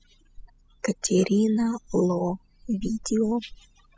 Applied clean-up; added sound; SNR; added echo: classical method spectral subtraction.